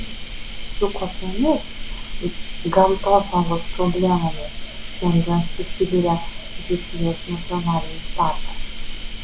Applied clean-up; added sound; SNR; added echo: none; Cricket; 0 dB; none.